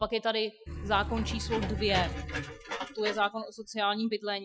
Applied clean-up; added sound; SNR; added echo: classical method Wiener filter.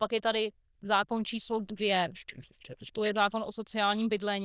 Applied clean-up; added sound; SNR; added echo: neural diffusion model UNIVERSE++.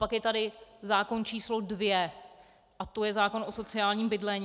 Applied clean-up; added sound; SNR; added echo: none; none; none; none.